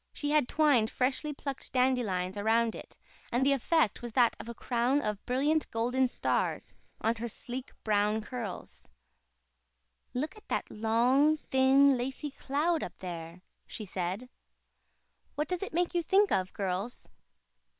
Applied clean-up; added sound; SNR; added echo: neural separator model SepFormer WHAM!.